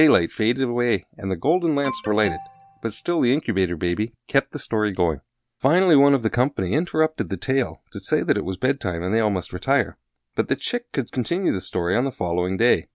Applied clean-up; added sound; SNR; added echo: none; Alarm; 13 dB; none.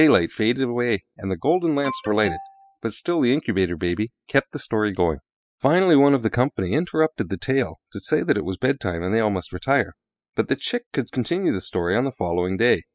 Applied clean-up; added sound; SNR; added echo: classical method spectral subtraction.